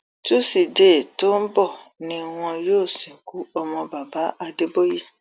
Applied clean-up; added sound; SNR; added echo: none; none; none; none.